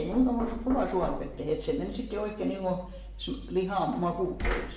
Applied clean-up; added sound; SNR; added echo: none; Knock; 8 dB; reverberation time 0.7 s.